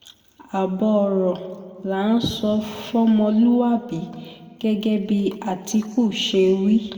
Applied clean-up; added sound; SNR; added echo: none; none; none; reverberation time 1.6 s.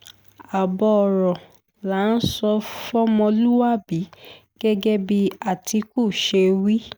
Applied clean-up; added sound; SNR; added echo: none; none; none; none.